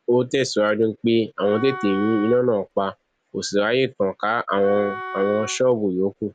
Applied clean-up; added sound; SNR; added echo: none; Wind instrument, woodwind instrument; 14 dB; none.